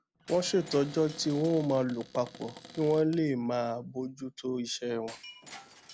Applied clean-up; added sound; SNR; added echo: none; Shatter + Cupboard open or close; 19 dB; none.